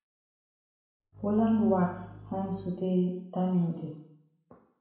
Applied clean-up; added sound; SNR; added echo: none; Bowed string instrument; 16 dB; reverberation time 0.6 s.